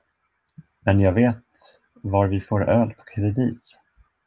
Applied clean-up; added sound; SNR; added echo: none; none; none; none.